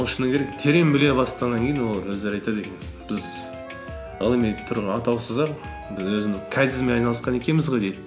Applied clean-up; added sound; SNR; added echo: none; Wind instrument, woodwind instrument; 16 dB; none.